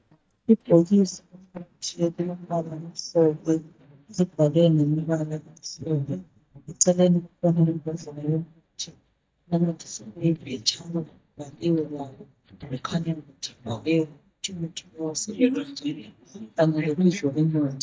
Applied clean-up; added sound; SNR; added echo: neural mask model DeepFilterNet 3.